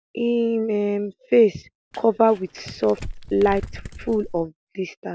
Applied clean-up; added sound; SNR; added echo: none; Crumpling, crinkling; 14 dB; none.